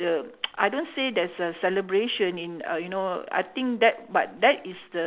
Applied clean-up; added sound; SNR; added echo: none; none; none; none.